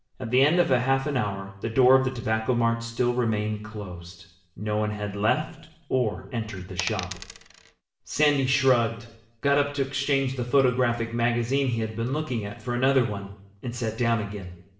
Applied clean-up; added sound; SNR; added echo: none; Coin (dropping); 12 dB; reverberation time 0.7 s.